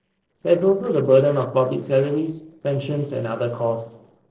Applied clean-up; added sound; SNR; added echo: neural separator model SepFormer DNS4.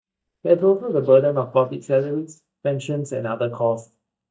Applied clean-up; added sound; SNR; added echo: neural mask model DeepFilterNet 3.